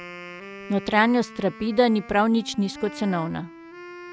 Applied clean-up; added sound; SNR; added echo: none; Wind instrument, woodwind instrument; 16 dB; none.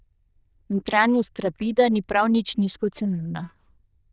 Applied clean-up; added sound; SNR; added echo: neural diffusion model UNIVERSE++.